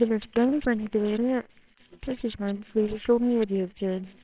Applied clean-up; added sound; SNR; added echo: neural separator model SepFormer WHAMR!.